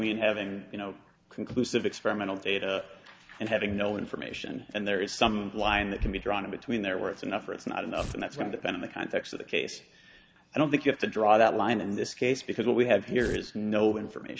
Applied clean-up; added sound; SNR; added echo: none; Tearing; 11 dB; none.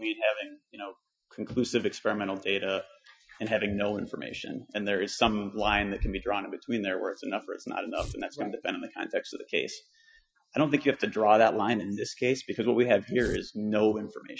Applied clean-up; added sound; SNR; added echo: classical method Wiener filter.